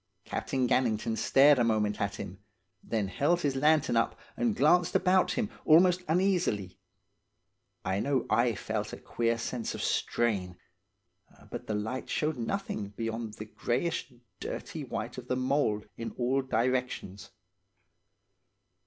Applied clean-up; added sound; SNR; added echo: none; none; none; none.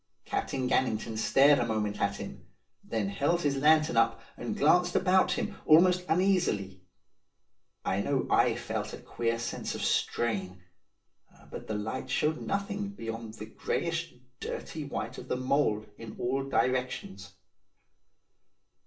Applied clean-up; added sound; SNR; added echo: none; none; none; reverberation time 0.3 s.